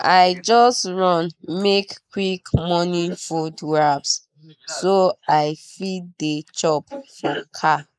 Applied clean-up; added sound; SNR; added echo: neural mask model Resemble Enhance denoiser.